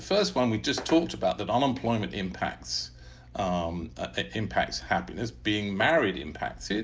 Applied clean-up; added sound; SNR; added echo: none; none; none; none.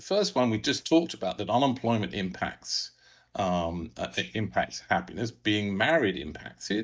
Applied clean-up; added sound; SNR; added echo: neural mask model DeepFilterNet 3.